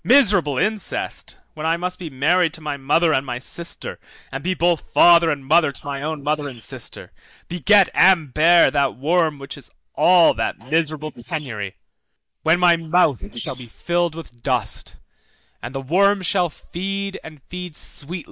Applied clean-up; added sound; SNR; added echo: neural mask model Resemble Enhance denoiser.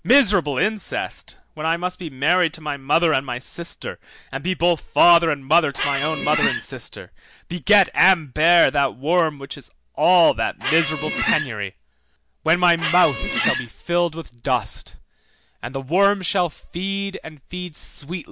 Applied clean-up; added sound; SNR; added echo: none; Squeak; 3 dB; none.